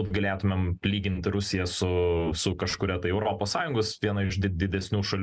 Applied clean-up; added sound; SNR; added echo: none; none; none; none.